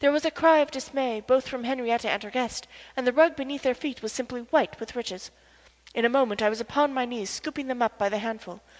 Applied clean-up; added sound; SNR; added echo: none; none; none; none.